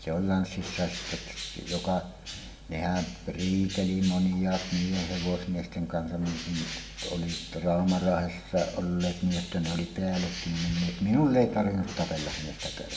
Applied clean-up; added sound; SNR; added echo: none; Bird; 13 dB; reverberation time 1.0 s.